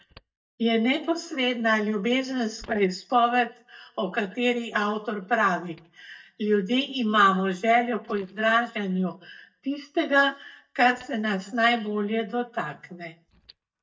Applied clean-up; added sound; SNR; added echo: neural mask model DeepFilterNet 3.